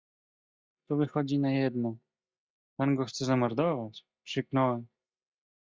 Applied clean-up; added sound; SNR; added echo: neural mask model DeepFilterNet 3.